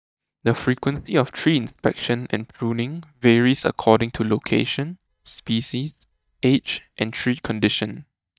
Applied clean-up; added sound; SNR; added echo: neural mask model DeepFilterNet 3.